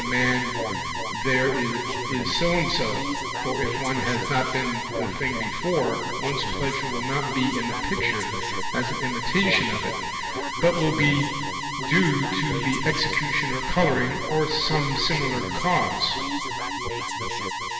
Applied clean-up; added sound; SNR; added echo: none; Alarm; 3 dB; reverberation time 2.1 s.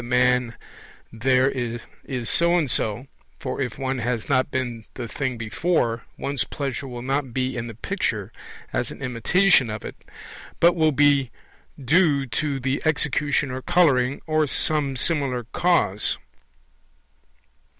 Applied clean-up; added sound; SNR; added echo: none; none; none; none.